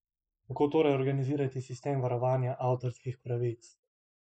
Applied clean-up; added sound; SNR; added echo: neural mask model Resemble Enhance denoiser.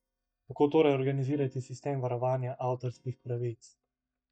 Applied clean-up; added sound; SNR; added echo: neural mask model DeepFilterNet 3.